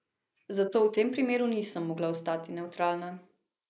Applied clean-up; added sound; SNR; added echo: neural mask model Resemble Enhance denoiser.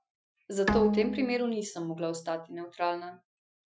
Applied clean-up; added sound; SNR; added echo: classical method Wiener filter.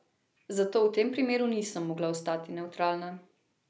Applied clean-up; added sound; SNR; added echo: none; none; none; none.